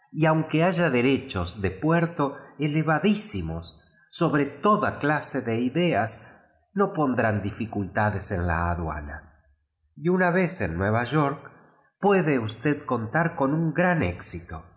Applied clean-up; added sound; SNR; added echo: none; none; none; none.